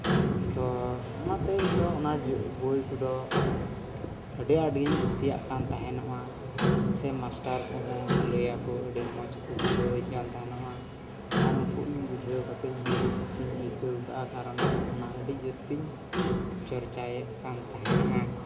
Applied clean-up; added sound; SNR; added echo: none; Clock; -1 dB; reverberation time 0.9 s.